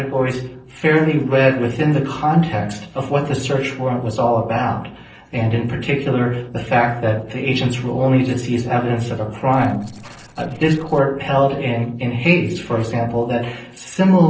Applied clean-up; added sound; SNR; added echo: neural separator model SepFormer DNS4.